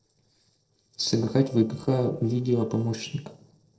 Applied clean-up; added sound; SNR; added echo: neural separator model SepFormer DNS4.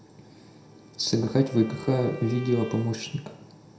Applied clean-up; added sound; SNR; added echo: none; Bowed string instrument; 17 dB; reverberation time 0.6 s.